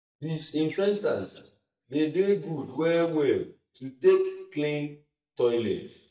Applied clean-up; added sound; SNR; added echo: neural mask model DeepFilterNet 3.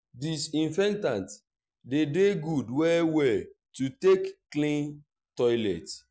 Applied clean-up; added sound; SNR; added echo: none; none; none; none.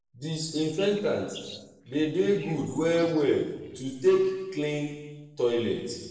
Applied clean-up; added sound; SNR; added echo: neural separator model SepFormer DNS4.